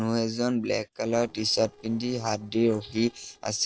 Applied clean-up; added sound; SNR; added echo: neural separator model SepFormer DNS4.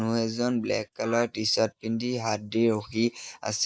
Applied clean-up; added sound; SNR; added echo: neural mask model Resemble Enhance denoiser.